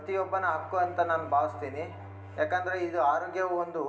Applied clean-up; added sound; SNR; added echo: none; Bowed string instrument; 17 dB; reverberation time 0.4 s.